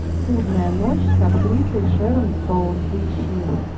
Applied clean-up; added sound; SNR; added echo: none; Car passing by; -4 dB; reverberation time 0.4 s.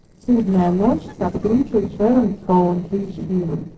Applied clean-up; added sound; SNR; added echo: neural separator model SepFormer DNS4.